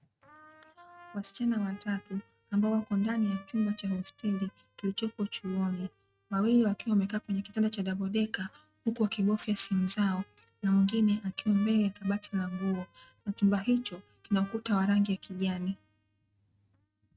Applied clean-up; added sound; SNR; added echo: neural mask model RNNoise.